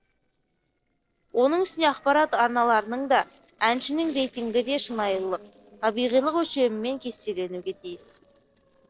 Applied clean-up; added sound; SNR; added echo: neural separator model SepFormer DNS4.